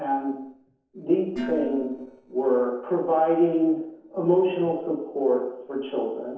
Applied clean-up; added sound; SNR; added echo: neural separator model SepFormer DNS4.